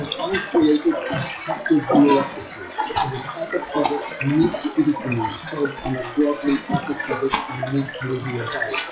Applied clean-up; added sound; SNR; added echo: classical method WPE with log-MMSE.